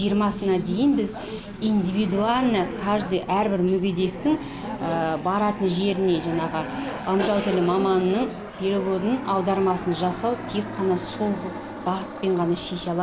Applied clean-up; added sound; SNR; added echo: none; Aircraft + Piano; 13 dB; none.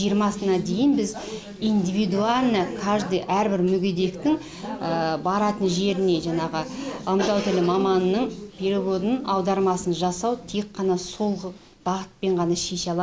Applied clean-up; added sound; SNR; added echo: none; none; none; none.